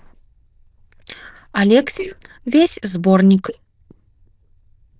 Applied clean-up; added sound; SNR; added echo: neural diffusion model UNIVERSE++.